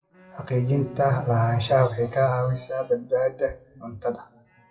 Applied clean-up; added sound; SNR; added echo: classical method WPE with log-MMSE.